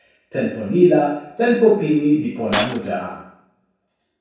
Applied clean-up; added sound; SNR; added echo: none; Shatter; 6 dB; reverberation time 0.7 s.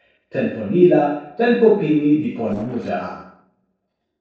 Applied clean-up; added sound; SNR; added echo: neural separator model SepFormer DNS4.